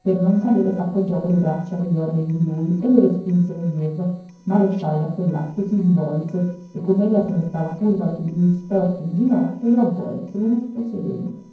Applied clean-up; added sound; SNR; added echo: neural separator model SepFormer DNS4.